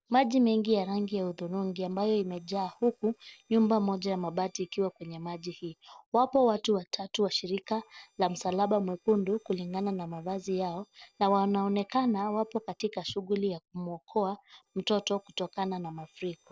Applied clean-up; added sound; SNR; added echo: neural separator model SepFormer DNS4.